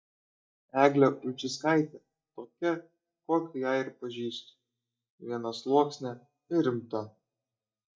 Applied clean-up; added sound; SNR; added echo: neural mask model DeepFilterNet 3.